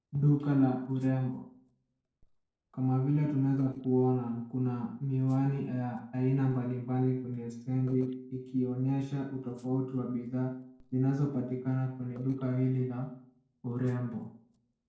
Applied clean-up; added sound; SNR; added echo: neural separator model SepFormer DNS4.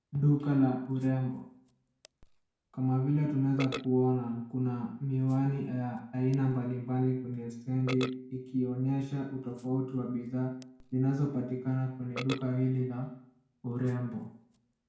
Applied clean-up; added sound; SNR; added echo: none; Burping, eructation; 18 dB; reverberation time 0.5 s.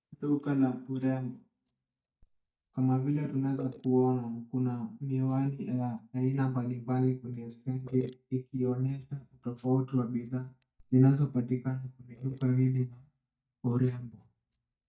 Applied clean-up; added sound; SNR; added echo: neural mask model DeepFilterNet 3.